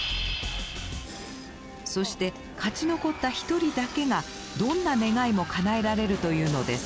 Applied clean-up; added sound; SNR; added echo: none; none; none; none.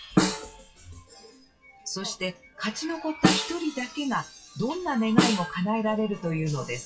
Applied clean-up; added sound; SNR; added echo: classical method WPE with log-MMSE.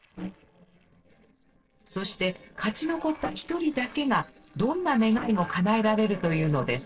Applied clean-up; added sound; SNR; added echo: neural separator model SepFormer DNS4.